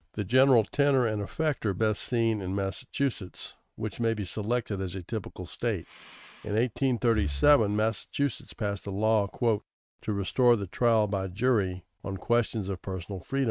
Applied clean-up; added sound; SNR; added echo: neural mask model RNNoise.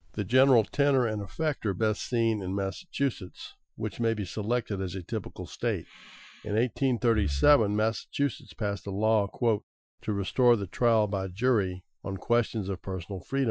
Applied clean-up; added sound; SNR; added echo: classical method Wiener filter.